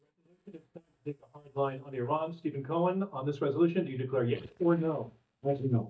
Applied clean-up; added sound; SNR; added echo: neural mask model DeepFilterNet 3.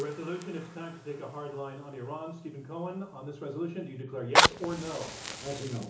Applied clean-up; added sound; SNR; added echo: none; Fire; -4 dB; reverberation time 0.8 s.